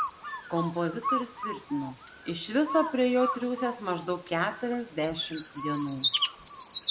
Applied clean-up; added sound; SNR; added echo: none; Bird; 4 dB; none.